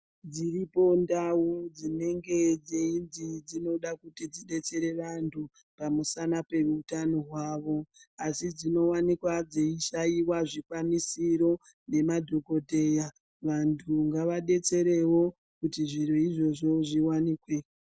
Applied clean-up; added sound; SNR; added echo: none; none; none; none.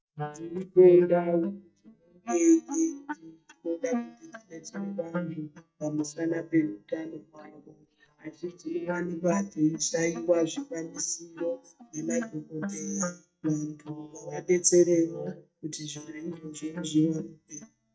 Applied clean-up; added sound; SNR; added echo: neural mask model DeepFilterNet 3.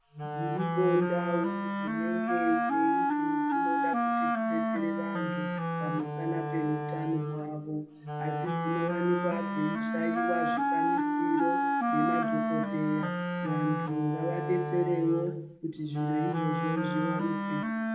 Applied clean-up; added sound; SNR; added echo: none; Wind instrument, woodwind instrument; -2 dB; reverberation time 0.8 s.